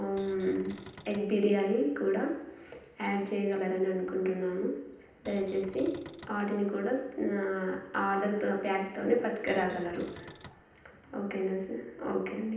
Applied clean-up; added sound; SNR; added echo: none; Cupboard open or close; 19 dB; reverberation time 0.9 s.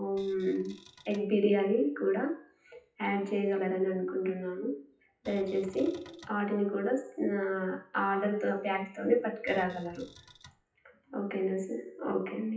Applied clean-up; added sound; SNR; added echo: classical method WPE with log-MMSE.